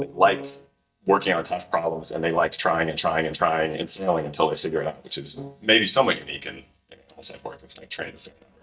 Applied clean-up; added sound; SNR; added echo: neural mask model DeepFilterNet 3.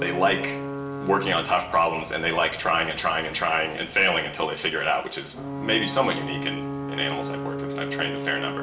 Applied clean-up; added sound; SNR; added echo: none; Alarm / Ocean / Boat, Water vehicle; 8 dB; reverberation time 0.6 s.